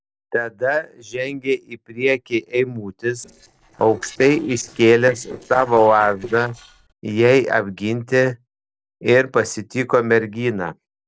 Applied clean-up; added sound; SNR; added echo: neural separator model SepFormer DNS4.